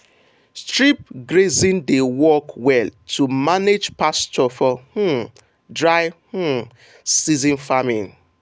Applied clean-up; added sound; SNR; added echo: none; none; none; none.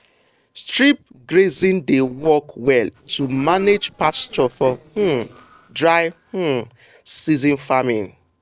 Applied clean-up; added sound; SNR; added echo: neural separator model SepFormer DNS4.